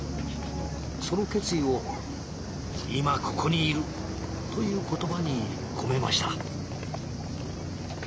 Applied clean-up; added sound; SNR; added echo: none; none; none; none.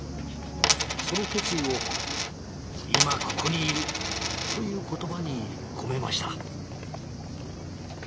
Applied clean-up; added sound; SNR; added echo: none; Coin (dropping); -3 dB; none.